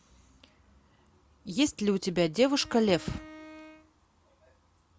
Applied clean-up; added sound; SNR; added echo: none; Bowed string instrument; 18 dB; none.